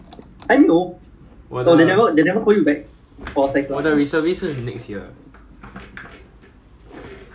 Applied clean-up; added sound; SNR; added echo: none; none; none; none.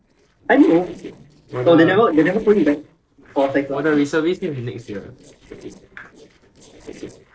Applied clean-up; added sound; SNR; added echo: neural separator model SepFormer DNS4.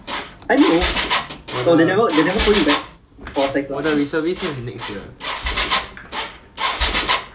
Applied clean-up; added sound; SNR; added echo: none; Engine; 3 dB; none.